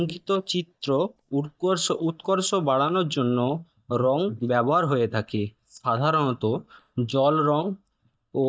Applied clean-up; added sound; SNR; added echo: neural mask model DeepFilterNet 3.